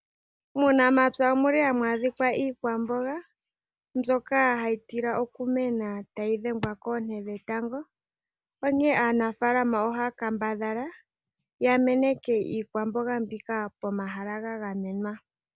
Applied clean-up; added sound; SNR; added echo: none; none; none; none.